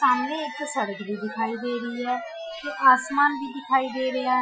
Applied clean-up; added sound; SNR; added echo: classical method Wiener filter.